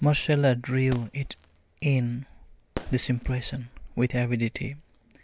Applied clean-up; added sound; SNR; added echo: none; Fireworks; 17 dB; none.